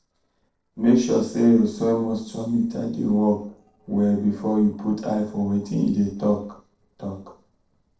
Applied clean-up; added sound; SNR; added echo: neural separator model SepFormer DNS4.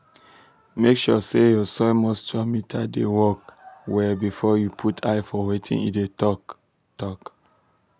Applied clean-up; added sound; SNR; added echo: none; none; none; none.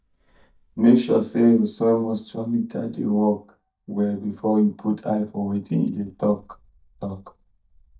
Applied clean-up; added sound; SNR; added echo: neural mask model DeepFilterNet 3.